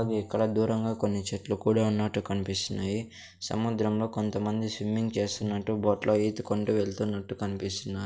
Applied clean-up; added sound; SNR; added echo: neural separator model SepFormer DNS4.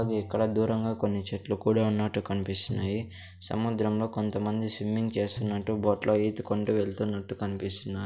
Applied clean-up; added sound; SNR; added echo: none; Tabla; 17 dB; none.